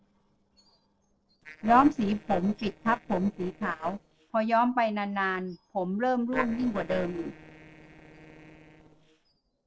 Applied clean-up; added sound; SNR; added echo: neural separator model SepFormer DNS4.